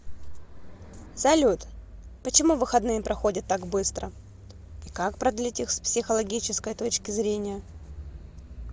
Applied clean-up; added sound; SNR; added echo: none; none; none; none.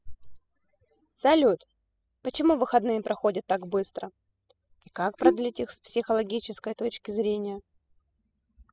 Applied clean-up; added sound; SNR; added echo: classical method spectral subtraction.